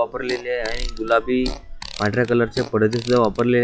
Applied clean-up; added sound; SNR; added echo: classical method log-MMSE.